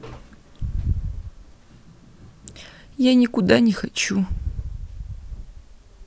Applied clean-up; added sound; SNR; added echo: none; none; none; none.